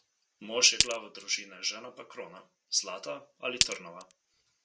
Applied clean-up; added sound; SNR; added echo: none; Glass; -1 dB; none.